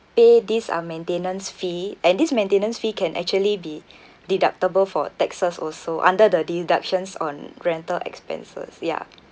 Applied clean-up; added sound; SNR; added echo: none; none; none; none.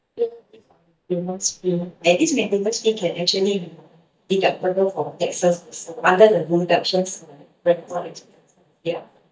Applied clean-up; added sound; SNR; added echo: neural mask model DeepFilterNet 3.